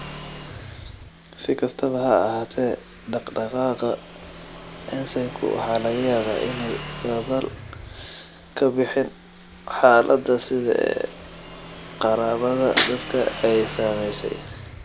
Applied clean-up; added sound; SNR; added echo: none; Motorcycle / Engine; 14 dB; none.